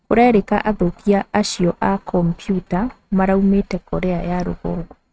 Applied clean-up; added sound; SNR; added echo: neural mask model RNNoise.